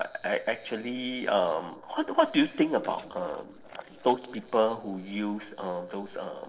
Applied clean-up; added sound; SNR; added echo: neural separator model SepFormer DNS4.